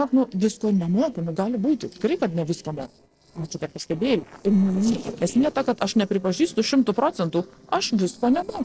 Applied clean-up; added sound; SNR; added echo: neural separator model SepFormer DNS4.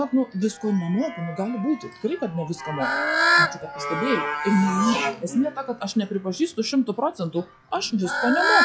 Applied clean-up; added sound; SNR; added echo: classical method log-MMSE.